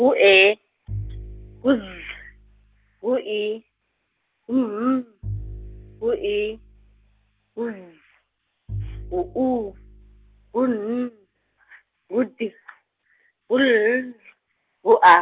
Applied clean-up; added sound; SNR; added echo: none; Bowed string instrument; 16 dB; none.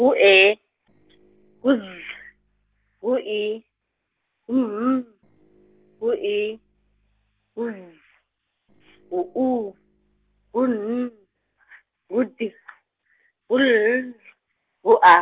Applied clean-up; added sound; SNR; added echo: neural separator model SepFormer DNS4.